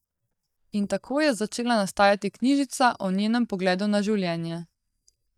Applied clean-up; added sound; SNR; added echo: neural mask model DeepFilterNet 3.